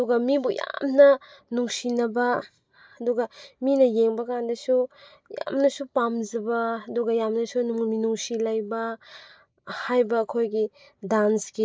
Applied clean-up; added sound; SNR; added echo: neural mask model Resemble Enhance denoiser.